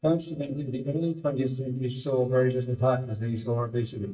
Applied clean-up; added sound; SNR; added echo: neural mask model DeepFilterNet 3.